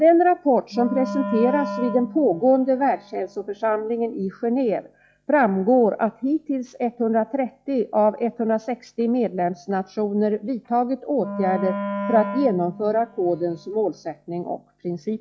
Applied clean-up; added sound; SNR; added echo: classical method log-MMSE.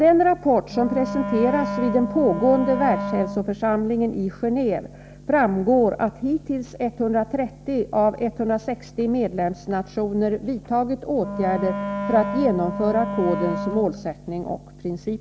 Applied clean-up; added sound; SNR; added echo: none; Wind instrument, woodwind instrument; 7 dB; none.